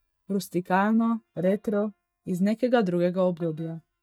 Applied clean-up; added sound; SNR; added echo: neural mask model DeepFilterNet 3.